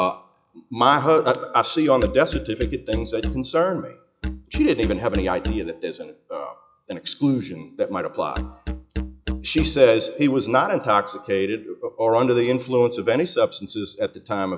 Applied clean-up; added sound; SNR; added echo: classical method log-MMSE.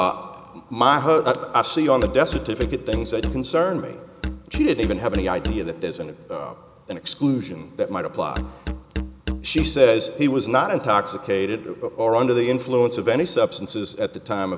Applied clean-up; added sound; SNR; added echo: none; Musical instrument; 8 dB; none.